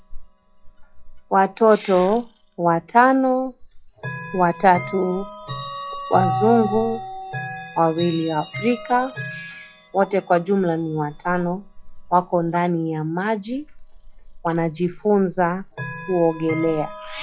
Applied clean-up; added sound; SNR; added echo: classical method log-MMSE.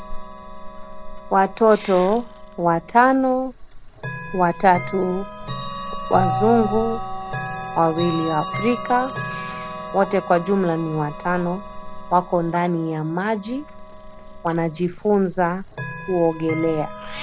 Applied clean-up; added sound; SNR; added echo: none; Meow / Purr + Chime / Clock; 9 dB; none.